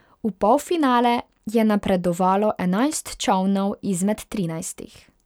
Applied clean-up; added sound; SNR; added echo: none; none; none; none.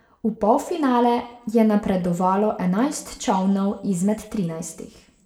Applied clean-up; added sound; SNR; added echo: none; none; none; reverberation time 0.6 s.